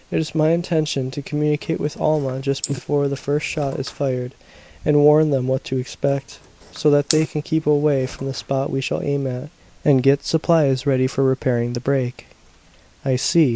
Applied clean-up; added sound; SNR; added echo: neural mask model Resemble Enhance denoiser.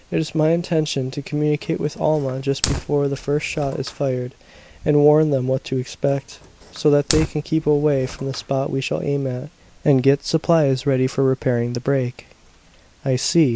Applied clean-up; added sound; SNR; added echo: none; Fire; 12 dB; none.